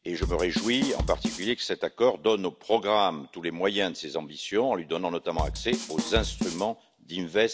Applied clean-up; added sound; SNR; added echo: none; Bass drum / Snare drum / Drum kit; 4 dB; none.